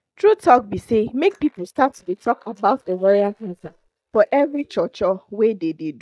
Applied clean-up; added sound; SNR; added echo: neural mask model DeepFilterNet 3.